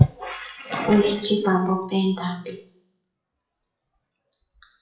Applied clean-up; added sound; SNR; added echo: classical method WPE with log-MMSE.